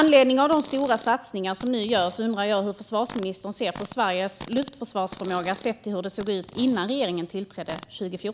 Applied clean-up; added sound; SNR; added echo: none; Fart; 19 dB; none.